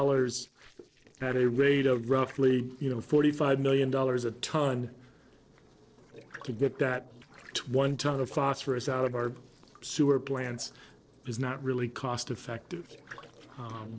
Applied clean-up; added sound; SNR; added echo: neural separator model SepFormer DNS4.